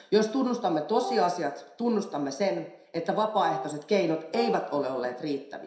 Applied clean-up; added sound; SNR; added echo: none; Wind instrument, woodwind instrument; 9 dB; reverberation time 0.7 s.